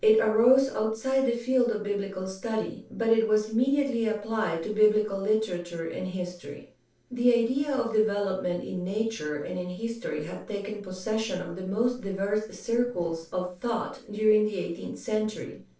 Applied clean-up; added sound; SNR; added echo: neural separator model SepFormer DNS4.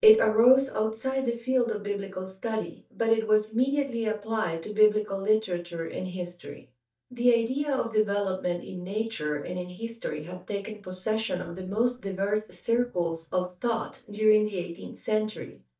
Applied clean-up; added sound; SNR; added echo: neural mask model DeepFilterNet 3.